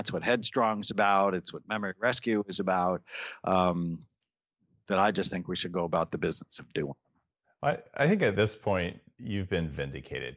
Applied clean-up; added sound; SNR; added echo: none; none; none; none.